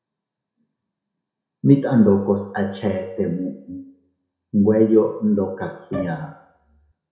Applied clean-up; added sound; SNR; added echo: none; Bowed string instrument; 13 dB; reverberation time 0.6 s.